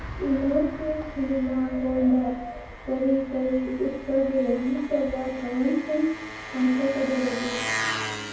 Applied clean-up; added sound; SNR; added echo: none; Engine; 10 dB; reverberation time 0.9 s.